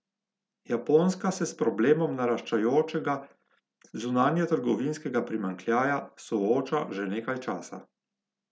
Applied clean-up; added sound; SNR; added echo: none; none; none; none.